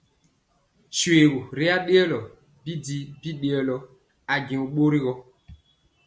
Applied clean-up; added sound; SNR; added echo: none; none; none; none.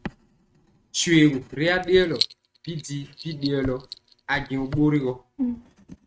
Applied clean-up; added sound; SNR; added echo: neural mask model RNNoise.